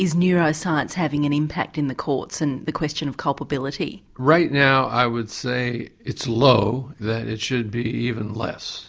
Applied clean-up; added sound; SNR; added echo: none; none; none; none.